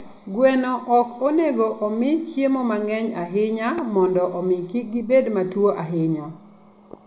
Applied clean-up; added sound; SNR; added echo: none; none; none; none.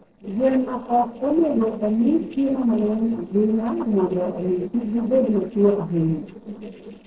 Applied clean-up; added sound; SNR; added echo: neural separator model SepFormer DNS4.